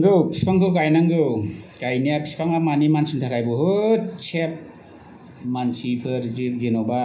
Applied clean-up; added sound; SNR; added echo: none; none; none; reverberation time 0.5 s.